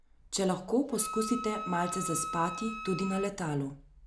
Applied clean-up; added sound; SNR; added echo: none; Wind instrument, woodwind instrument; 9 dB; none.